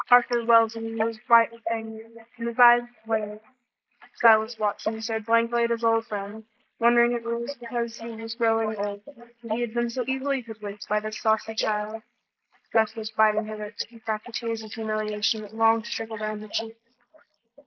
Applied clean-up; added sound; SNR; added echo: neural mask model Resemble Enhance denoiser.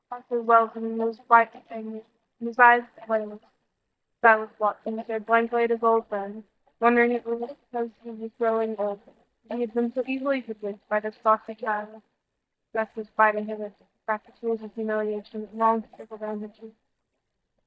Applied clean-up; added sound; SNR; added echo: neural mask model DeepFilterNet 3.